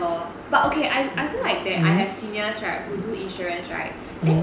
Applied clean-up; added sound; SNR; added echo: none; none; none; none.